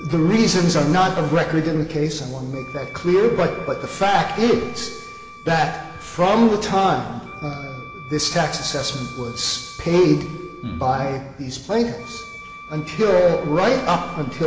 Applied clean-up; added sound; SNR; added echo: none; Wind instrument, woodwind instrument; 18 dB; reverberation time 1.7 s.